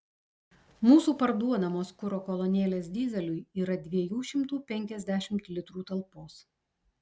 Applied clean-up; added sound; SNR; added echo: none; none; none; none.